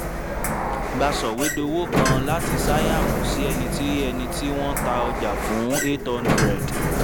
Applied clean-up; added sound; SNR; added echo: none; Sliding door; -3 dB; none.